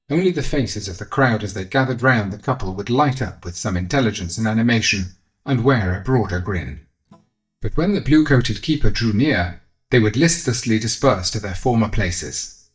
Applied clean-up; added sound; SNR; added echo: neural mask model DeepFilterNet 3.